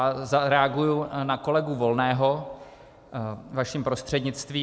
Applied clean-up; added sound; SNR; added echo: none; none; none; none.